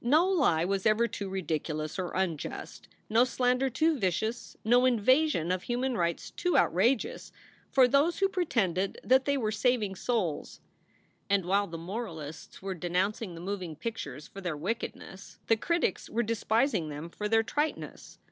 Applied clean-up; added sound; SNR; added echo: none; none; none; none.